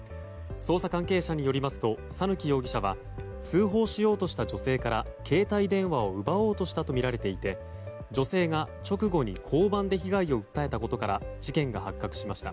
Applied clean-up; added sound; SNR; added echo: none; none; none; none.